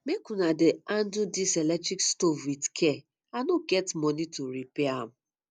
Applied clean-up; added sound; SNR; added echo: none; none; none; none.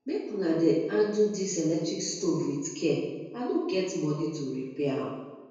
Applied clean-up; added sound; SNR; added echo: none; none; none; reverberation time 1.2 s.